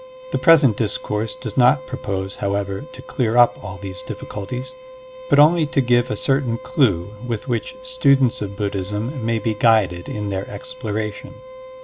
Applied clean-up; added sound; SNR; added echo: none; Bowed string instrument; 17 dB; none.